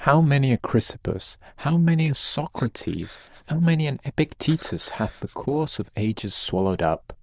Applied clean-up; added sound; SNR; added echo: neural diffusion model UNIVERSE++.